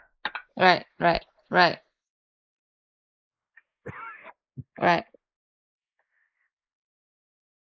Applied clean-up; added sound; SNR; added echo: neural mask model Resemble Enhance denoiser.